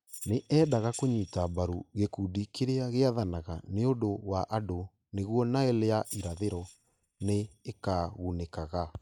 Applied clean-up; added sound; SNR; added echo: neural mask model RNNoise.